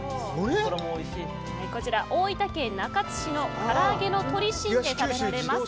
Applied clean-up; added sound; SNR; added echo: none; Keyboard (musical); 12 dB; none.